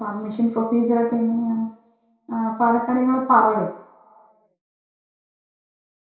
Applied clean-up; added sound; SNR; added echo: none; none; none; reverberation time 0.6 s.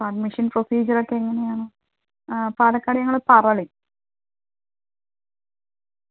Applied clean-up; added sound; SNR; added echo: none; none; none; none.